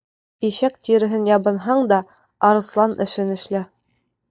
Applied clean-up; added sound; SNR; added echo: neural mask model DeepFilterNet 3.